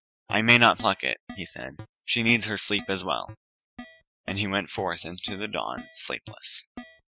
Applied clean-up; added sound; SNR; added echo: classical method Wiener filter.